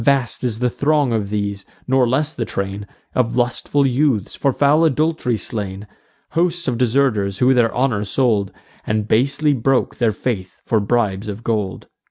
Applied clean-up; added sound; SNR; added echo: none; none; none; none.